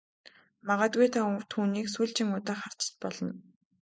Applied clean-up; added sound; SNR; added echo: none; none; none; none.